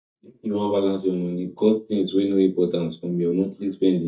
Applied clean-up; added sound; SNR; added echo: neural mask model DeepFilterNet 3.